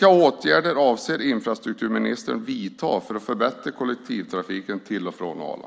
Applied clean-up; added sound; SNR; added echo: none; none; none; none.